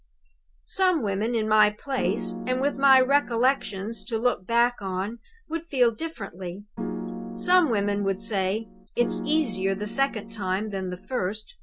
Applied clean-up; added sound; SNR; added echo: none; Piano; 9 dB; none.